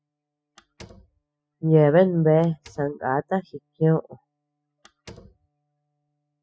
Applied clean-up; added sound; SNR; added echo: classical method spectral subtraction.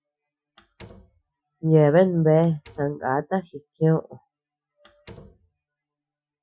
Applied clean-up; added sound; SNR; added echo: classical method Wiener filter.